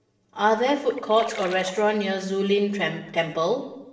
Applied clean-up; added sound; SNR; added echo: neural separator model SepFormer DNS4.